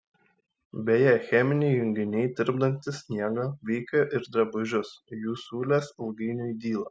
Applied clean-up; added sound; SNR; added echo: none; none; none; none.